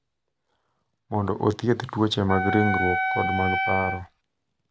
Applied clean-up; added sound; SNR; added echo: none; Wind instrument, woodwind instrument; 0 dB; none.